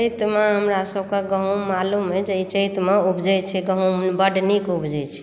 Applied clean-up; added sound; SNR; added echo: none; none; none; none.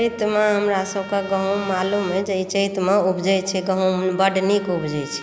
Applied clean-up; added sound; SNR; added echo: none; Trumpet; 18 dB; none.